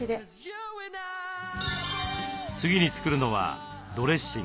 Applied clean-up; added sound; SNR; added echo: none; none; none; none.